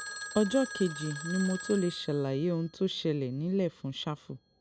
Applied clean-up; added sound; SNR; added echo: none; Telephone; 7 dB; none.